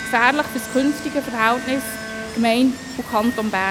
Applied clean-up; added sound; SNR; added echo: none; Water + Bowed string instrument; 11 dB; none.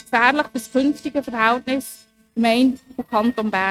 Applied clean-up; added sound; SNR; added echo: neural mask model RNNoise.